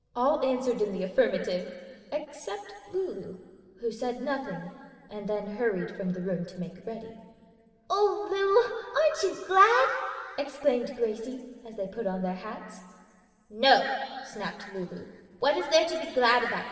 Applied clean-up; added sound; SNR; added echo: none; none; none; reverberation time 2.1 s.